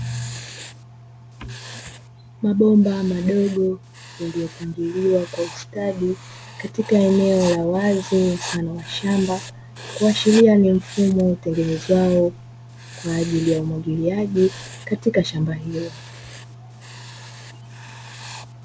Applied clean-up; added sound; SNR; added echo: none; Writing; 18 dB; none.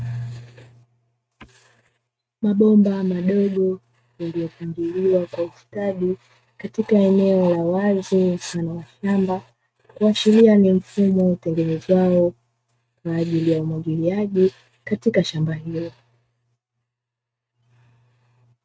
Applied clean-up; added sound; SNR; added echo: neural mask model RNNoise.